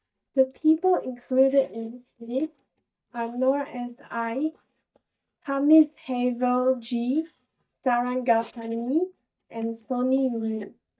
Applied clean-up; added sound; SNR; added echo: neural mask model DeepFilterNet 3.